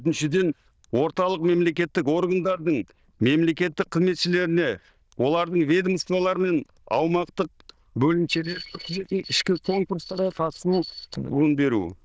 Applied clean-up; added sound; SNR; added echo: neural diffusion model UNIVERSE++.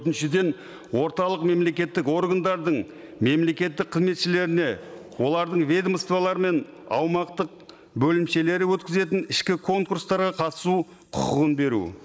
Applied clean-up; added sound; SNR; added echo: neural mask model Resemble Enhance denoiser.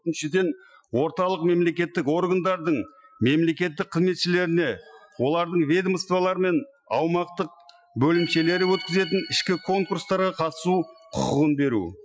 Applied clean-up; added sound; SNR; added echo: classical method Wiener filter.